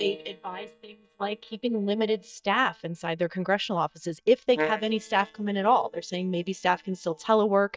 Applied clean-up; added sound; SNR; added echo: neural mask model DeepFilterNet 3.